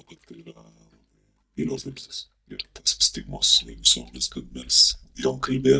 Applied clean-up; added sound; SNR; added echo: neural mask model DeepFilterNet 3.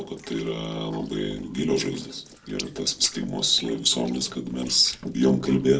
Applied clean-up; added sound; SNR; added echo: neural separator model SepFormer DNS4.